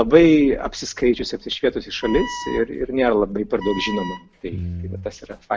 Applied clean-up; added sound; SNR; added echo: none; Wind instrument, woodwind instrument; 14 dB; none.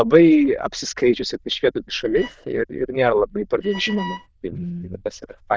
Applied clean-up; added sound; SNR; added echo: neural diffusion model UNIVERSE++.